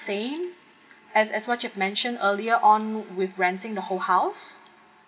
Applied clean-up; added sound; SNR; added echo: none; none; none; none.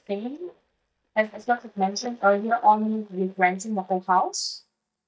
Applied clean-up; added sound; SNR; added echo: neural mask model DeepFilterNet 3.